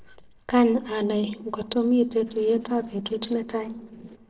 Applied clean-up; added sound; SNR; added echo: neural separator model SepFormer DNS4.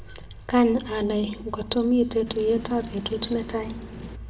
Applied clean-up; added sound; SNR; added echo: none; Wind; 15 dB; reverberation time 0.5 s.